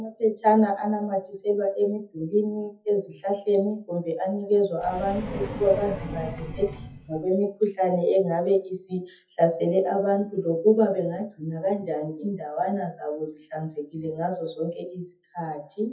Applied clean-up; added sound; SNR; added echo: classical method WPE with log-MMSE.